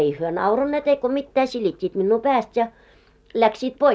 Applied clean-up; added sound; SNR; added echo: none; none; none; none.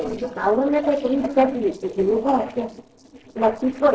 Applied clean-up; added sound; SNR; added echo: neural separator model SepFormer DNS4.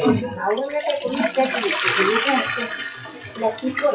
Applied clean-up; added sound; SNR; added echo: classical method WPE with log-MMSE.